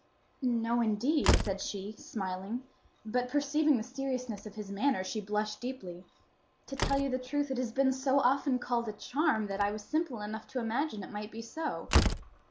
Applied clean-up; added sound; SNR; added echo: none; Slam; 6 dB; none.